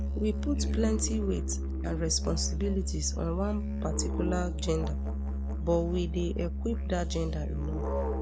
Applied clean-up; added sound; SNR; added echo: none; Musical instrument; -1 dB; none.